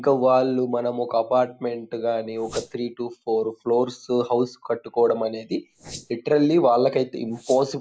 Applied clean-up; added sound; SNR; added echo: neural mask model Resemble Enhance denoiser.